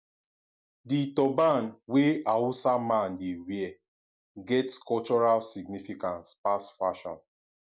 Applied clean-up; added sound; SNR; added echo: none; none; none; none.